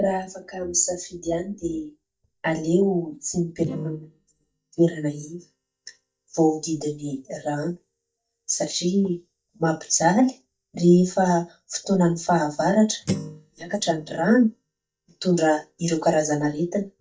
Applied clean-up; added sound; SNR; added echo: neural mask model DeepFilterNet 3.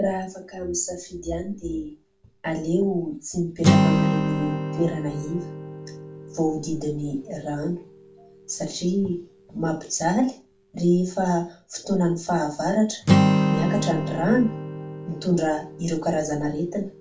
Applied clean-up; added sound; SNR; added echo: none; Acoustic guitar; 2 dB; reverberation time 0.3 s.